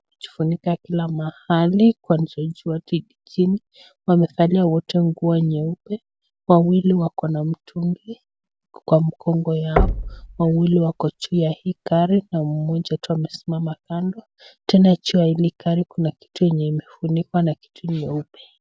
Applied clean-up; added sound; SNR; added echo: none; Knock; 6 dB; none.